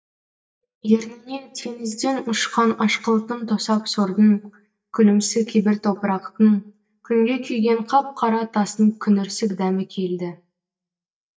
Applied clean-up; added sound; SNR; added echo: neural mask model DeepFilterNet 3.